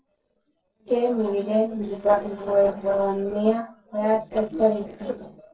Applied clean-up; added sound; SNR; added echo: neural separator model SepFormer DNS4.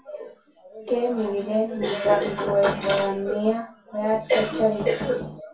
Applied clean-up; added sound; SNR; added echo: none; Knock; 10 dB; reverberation time 0.2 s.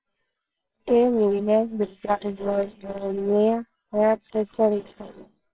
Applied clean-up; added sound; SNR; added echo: neural separator model SepFormer WHAMR!.